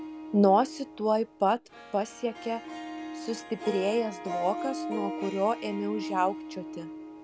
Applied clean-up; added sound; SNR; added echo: none; Harp; 9 dB; none.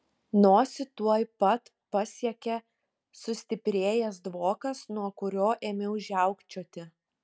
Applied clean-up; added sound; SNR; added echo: none; none; none; none.